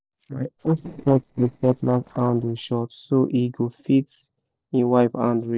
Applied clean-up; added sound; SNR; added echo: neural separator model SepFormer DNS4.